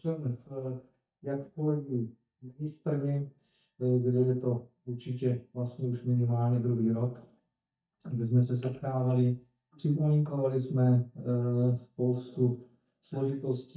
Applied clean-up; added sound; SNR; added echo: neural mask model DeepFilterNet 3.